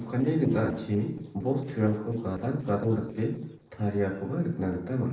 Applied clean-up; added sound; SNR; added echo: neural separator model SepFormer DNS4.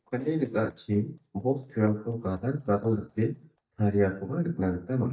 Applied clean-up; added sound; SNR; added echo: neural mask model DeepFilterNet 3.